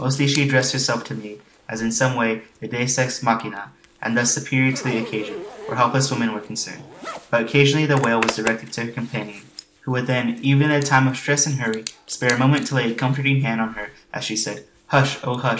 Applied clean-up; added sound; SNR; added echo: none; Zipper (clothing); 16 dB; none.